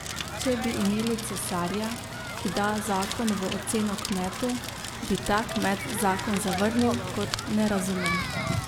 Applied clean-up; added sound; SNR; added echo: none; Crackle; 4 dB; none.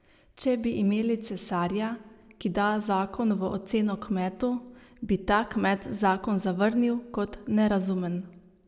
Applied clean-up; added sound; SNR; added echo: none; none; none; none.